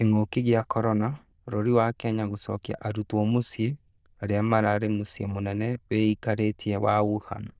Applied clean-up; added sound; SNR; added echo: neural diffusion model UNIVERSE++.